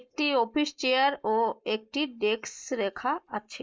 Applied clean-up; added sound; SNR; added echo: neural mask model Resemble Enhance denoiser.